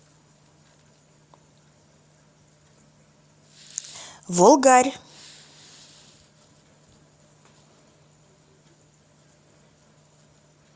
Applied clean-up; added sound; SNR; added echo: none; none; none; none.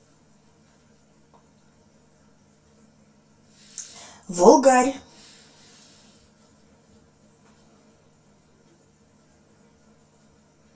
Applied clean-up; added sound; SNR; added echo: none; none; none; reverberation time 0.2 s.